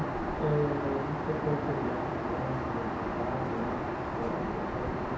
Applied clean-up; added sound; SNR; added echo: none; Aircraft; -2 dB; reverberation time 0.9 s.